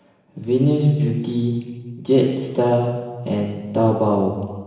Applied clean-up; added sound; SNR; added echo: none; none; none; reverberation time 1.2 s.